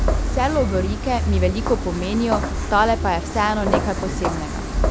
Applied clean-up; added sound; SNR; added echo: none; Walk, footsteps; 0 dB; none.